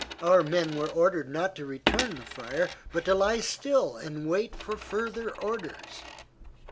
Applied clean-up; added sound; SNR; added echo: none; Coin (dropping); 10 dB; none.